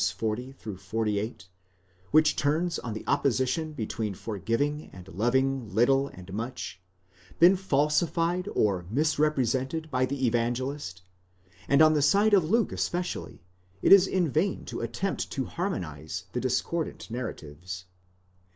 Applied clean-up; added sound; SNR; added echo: none; none; none; none.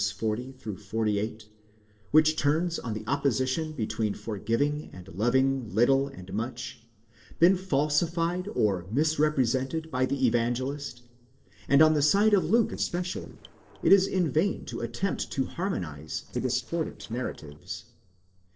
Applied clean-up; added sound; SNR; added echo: neural separator model SepFormer DNS4.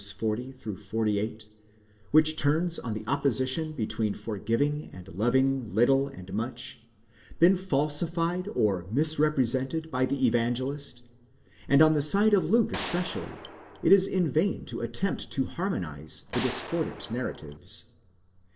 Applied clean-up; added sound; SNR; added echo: none; Gunshot, gunfire; 11 dB; reverberation time 1.0 s.